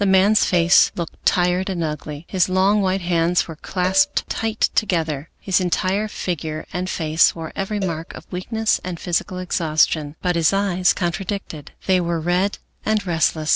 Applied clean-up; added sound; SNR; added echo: none; Cowbell; 18 dB; none.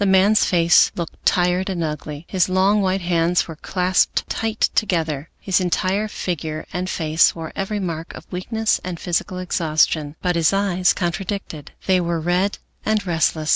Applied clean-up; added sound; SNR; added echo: none; none; none; none.